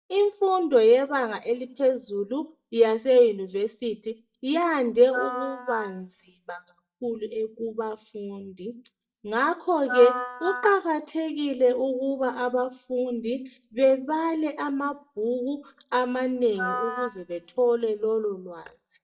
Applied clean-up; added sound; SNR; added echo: neural mask model DeepFilterNet 3.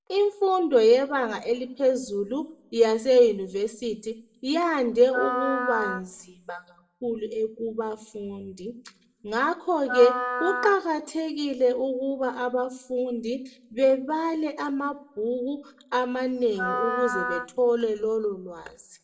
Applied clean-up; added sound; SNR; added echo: none; Wind instrument, woodwind instrument; 6 dB; reverberation time 0.4 s.